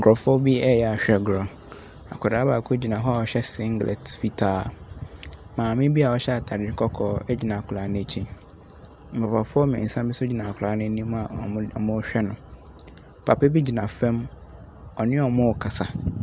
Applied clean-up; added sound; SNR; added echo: none; none; none; none.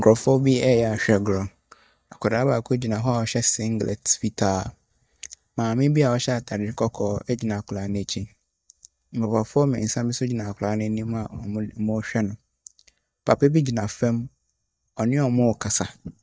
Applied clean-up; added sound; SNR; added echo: neural mask model DeepFilterNet 3.